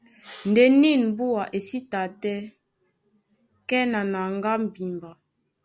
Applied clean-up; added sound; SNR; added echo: none; none; none; none.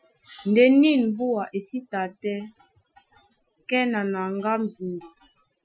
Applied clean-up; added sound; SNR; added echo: classical method Wiener filter.